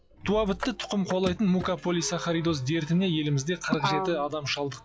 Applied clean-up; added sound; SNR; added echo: classical method log-MMSE.